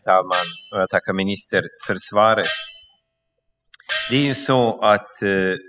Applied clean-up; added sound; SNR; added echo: classical method spectral subtraction.